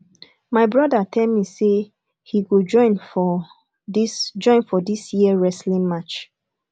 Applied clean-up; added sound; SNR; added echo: none; none; none; none.